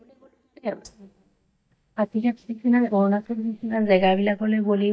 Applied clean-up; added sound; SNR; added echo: neural mask model DeepFilterNet 3.